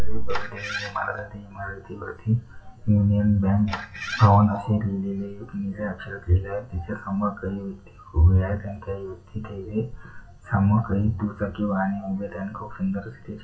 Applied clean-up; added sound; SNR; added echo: classical method WPE with log-MMSE.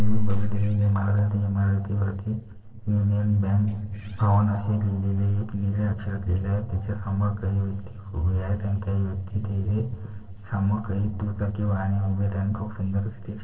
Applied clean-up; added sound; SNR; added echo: neural separator model SepFormer DNS4.